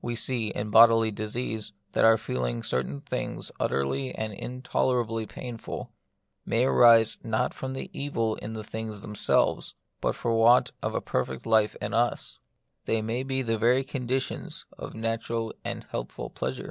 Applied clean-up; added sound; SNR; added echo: none; none; none; none.